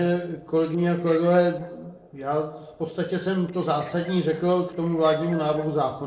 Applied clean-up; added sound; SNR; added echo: neural separator model SepFormer DNS4.